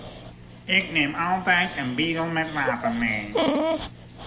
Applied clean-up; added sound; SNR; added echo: none; Dog; 4 dB; none.